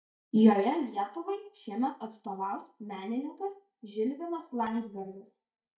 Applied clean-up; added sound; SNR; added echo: neural mask model DeepFilterNet 3.